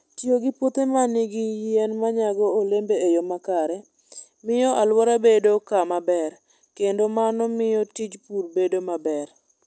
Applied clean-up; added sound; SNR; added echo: none; none; none; none.